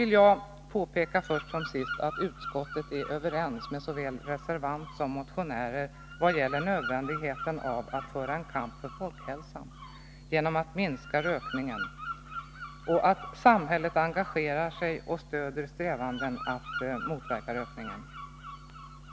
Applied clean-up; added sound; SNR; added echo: none; Bird vocalization, bird call, bird song; 13 dB; none.